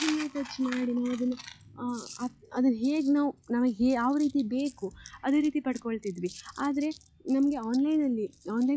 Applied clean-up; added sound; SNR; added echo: classical method log-MMSE.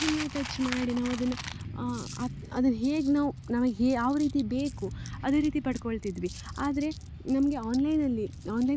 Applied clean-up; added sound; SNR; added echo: none; Coin (dropping); 16 dB; none.